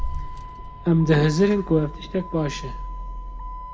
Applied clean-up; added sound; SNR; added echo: none; Motor vehicle (road); 9 dB; reverberation time 1.6 s.